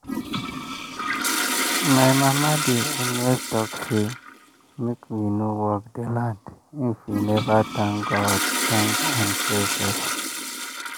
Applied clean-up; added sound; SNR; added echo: none; Toilet flush; 2 dB; none.